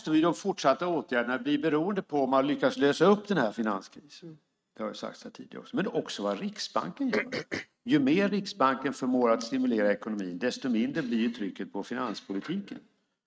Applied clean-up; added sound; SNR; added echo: neural mask model RNNoise.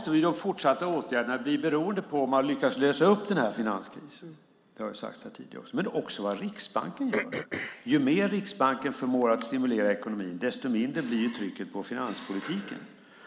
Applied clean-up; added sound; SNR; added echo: none; Cough; 10 dB; none.